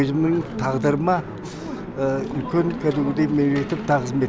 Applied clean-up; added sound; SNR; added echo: none; none; none; none.